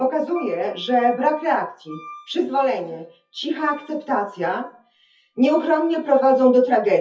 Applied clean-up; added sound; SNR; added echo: classical method WPE with log-MMSE.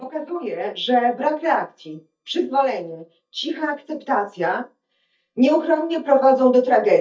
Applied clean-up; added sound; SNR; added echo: neural mask model DeepFilterNet 3.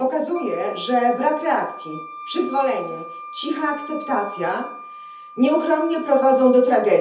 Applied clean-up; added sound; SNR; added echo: none; Wind instrument, woodwind instrument; 15 dB; reverberation time 0.5 s.